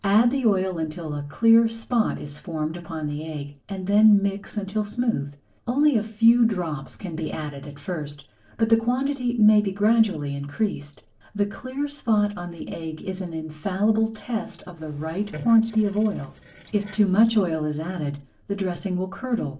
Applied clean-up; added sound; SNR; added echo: neural separator model SepFormer DNS4.